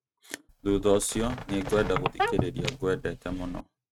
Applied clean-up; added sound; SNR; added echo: neural mask model RNNoise.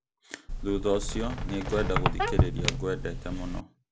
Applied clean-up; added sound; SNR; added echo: none; Squeak; -3 dB; none.